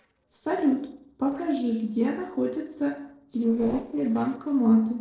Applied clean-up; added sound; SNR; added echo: neural separator model SepFormer DNS4.